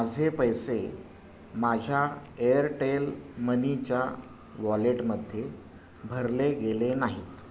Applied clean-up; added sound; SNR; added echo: none; none; none; none.